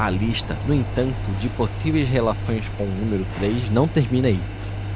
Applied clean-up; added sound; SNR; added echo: none; Engine; 4 dB; none.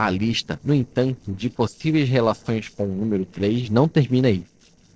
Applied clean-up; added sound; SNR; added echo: neural separator model SepFormer DNS4.